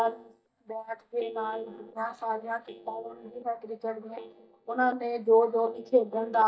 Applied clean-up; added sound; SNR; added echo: neural mask model DeepFilterNet 3.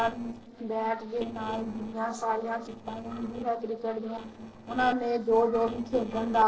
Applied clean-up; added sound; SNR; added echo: neural separator model SepFormer DNS4.